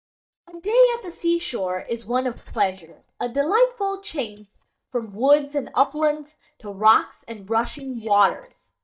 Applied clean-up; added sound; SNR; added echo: neural mask model DeepFilterNet 3.